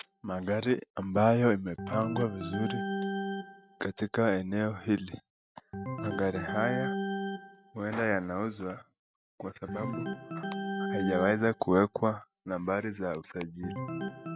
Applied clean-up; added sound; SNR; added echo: none; Organ; 7 dB; none.